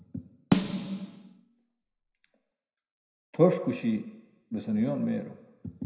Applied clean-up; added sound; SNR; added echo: none; Snare drum; 1 dB; reverberation time 0.8 s.